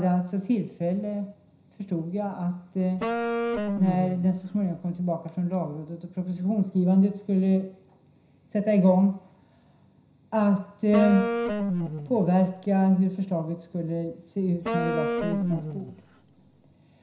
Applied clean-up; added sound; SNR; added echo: none; Wind instrument, woodwind instrument; 4 dB; reverberation time 0.5 s.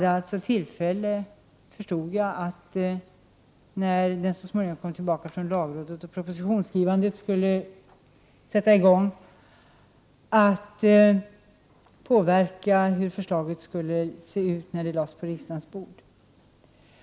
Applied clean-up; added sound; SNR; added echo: none; none; none; none.